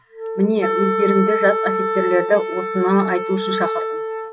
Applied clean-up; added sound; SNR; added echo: none; Wind instrument, woodwind instrument; 3 dB; none.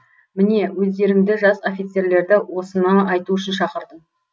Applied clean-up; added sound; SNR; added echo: none; none; none; none.